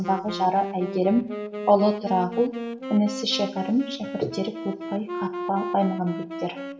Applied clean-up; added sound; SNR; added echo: none; Wind instrument, woodwind instrument; 8 dB; reverberation time 2.0 s.